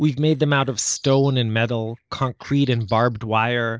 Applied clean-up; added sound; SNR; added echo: neural separator model SepFormer DNS4.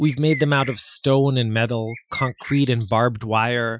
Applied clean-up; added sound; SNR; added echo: classical method Wiener filter.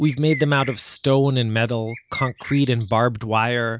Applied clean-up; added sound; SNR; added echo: none; Bird; 16 dB; none.